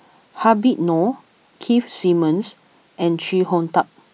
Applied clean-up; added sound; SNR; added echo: none; none; none; none.